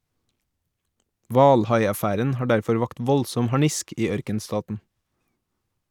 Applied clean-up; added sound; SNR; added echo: none; none; none; none.